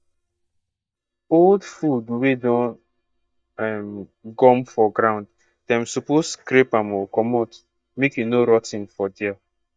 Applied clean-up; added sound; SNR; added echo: neural mask model DeepFilterNet 3.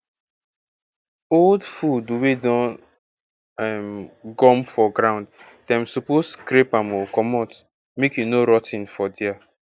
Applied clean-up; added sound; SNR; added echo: none; none; none; none.